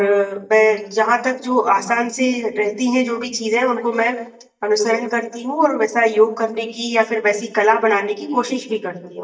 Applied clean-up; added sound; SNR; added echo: neural mask model DeepFilterNet 3.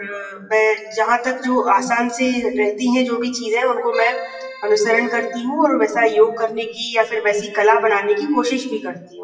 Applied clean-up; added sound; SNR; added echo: classical method WPE with log-MMSE.